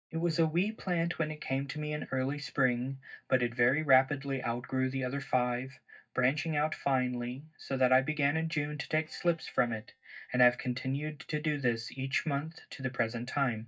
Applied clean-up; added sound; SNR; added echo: neural mask model DeepFilterNet 3.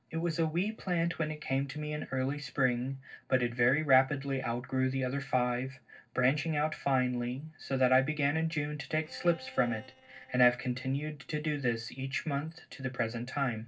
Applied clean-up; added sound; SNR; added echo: neural separator model SepFormer DNS4.